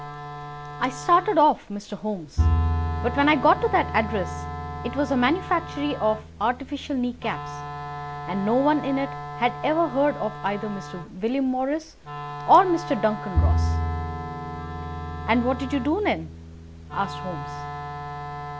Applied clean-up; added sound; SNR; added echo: none; Wind instrument, woodwind instrument + Bowed string instrument; 5 dB; none.